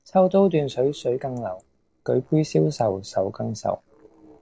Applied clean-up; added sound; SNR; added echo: neural separator model SepFormer DNS4.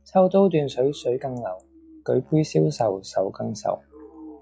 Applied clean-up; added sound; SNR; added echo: classical method log-MMSE.